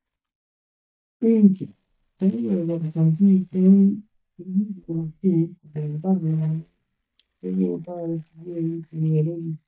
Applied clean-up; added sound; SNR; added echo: neural mask model DeepFilterNet 3.